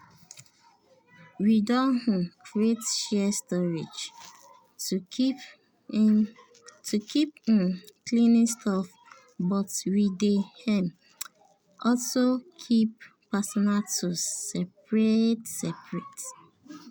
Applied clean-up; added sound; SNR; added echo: none; none; none; none.